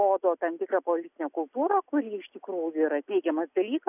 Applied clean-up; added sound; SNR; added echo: none; none; none; none.